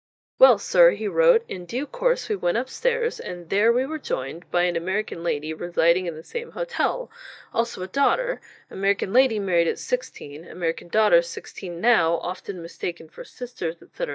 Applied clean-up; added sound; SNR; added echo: neural mask model DeepFilterNet 3.